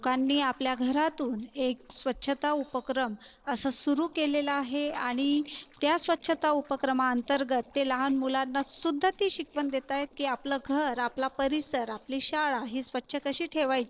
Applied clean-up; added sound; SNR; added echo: neural separator model SepFormer DNS4.